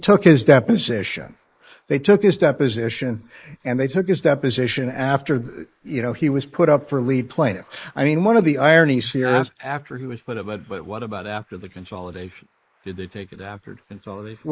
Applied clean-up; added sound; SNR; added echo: neural mask model Resemble Enhance denoiser.